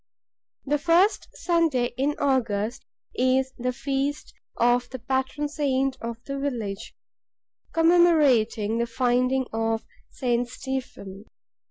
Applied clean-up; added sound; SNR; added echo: none; none; none; none.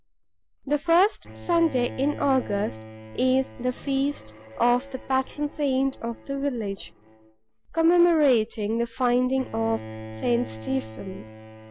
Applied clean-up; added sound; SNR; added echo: none; Bowed string instrument; 16 dB; none.